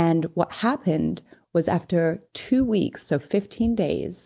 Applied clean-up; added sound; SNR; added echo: none; none; none; none.